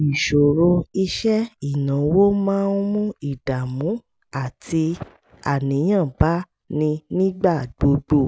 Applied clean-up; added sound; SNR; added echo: none; none; none; none.